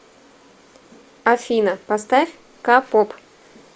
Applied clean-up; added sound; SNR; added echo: none; none; none; none.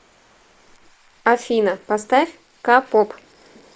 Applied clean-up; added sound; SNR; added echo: neural mask model Resemble Enhance denoiser.